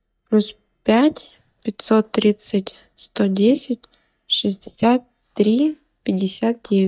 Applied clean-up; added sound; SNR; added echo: neural mask model DeepFilterNet 3.